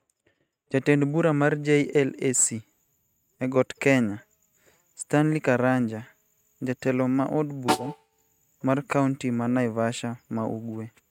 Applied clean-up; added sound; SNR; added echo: neural mask model RNNoise.